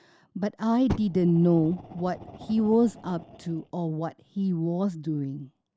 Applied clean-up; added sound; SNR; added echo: none; Fire; 13 dB; none.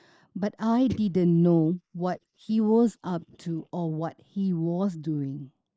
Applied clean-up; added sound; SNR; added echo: neural mask model Resemble Enhance denoiser.